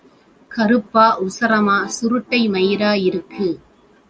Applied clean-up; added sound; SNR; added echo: none; Accordion; 18 dB; none.